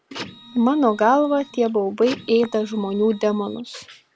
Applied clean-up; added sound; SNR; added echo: none; Printer; 18 dB; none.